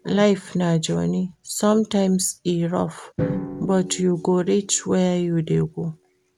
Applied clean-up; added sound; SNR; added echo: none; Drum; 14 dB; none.